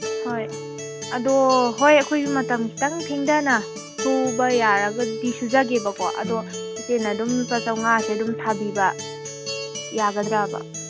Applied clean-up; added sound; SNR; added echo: none; Acoustic guitar; 8 dB; none.